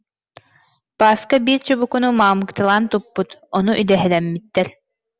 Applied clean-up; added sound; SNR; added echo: none; none; none; none.